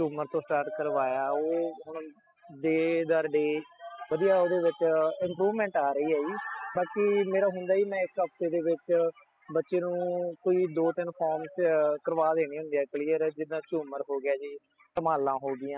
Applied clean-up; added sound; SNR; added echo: classical method spectral subtraction.